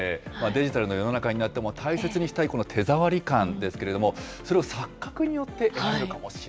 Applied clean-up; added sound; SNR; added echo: none; none; none; none.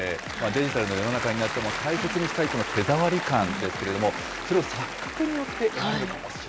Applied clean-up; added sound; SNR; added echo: none; Applause / Cheering; 6 dB; none.